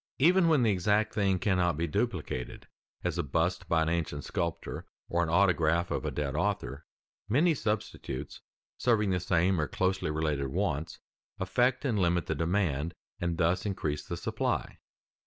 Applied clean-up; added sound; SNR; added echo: none; none; none; none.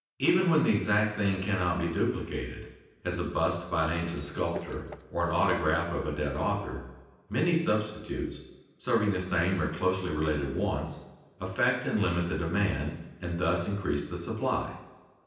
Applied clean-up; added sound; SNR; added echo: none; Shatter; 15 dB; reverberation time 0.9 s.